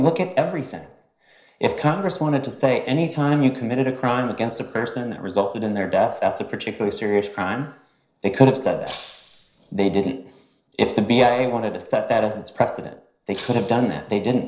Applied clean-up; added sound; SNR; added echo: neural separator model SepFormer DNS4.